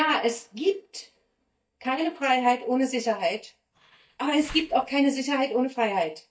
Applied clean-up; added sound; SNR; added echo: neural mask model DeepFilterNet 3.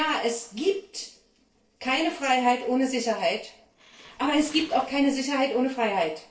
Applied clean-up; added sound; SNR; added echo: neural separator model SepFormer DNS4.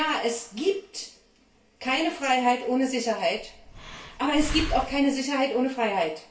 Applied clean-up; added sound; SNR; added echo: none; Breathing; 8 dB; reverberation time 0.3 s.